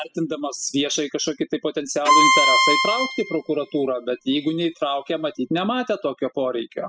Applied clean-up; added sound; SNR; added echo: classical method spectral subtraction.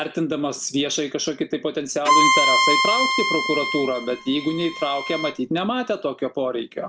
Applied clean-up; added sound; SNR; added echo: none; Bowed string instrument; -3 dB; none.